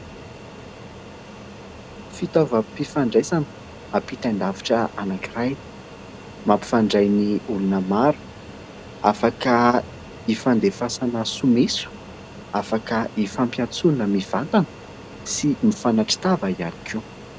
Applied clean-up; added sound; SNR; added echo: none; Fixed-wing aircraft, airplane; 16 dB; none.